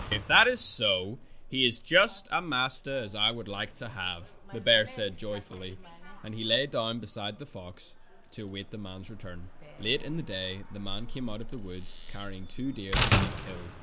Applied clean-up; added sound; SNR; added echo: none; Slam; 6 dB; none.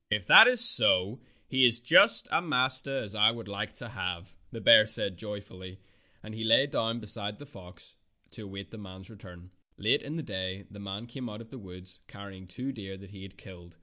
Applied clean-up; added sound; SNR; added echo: none; none; none; none.